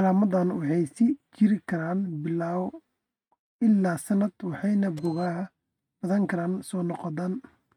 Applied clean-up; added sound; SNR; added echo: neural mask model RNNoise.